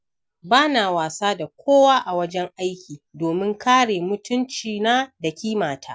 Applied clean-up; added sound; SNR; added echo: none; none; none; none.